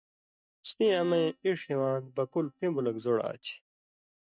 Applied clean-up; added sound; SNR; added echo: neural mask model DeepFilterNet 3.